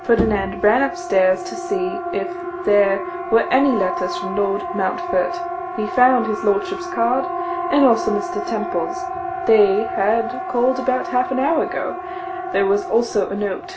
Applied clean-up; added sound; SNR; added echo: none; Bowed string instrument + Siren; 6 dB; none.